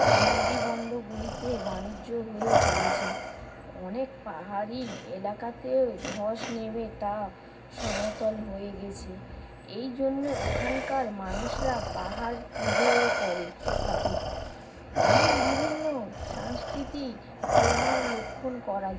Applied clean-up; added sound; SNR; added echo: none; Respiratory sounds; -3 dB; reverberation time 0.4 s.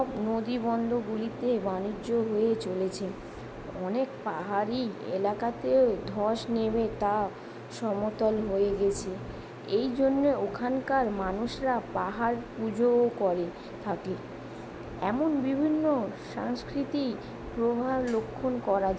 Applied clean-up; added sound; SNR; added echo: none; none; none; none.